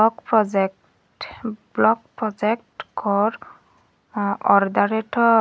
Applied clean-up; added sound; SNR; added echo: none; none; none; none.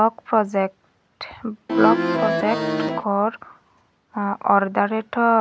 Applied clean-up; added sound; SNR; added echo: none; Accordion; -1 dB; none.